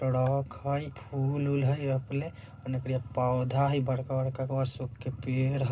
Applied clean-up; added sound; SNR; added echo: none; Marimba, xylophone; 18 dB; reverberation time 0.2 s.